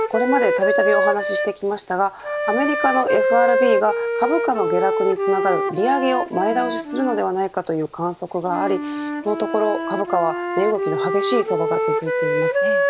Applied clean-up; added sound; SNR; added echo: none; Wind instrument, woodwind instrument; 0 dB; none.